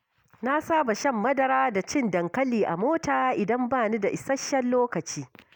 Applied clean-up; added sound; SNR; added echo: none; none; none; none.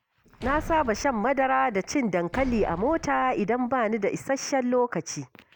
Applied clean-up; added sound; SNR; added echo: none; Slam; 15 dB; none.